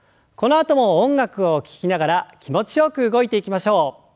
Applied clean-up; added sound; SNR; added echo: none; none; none; none.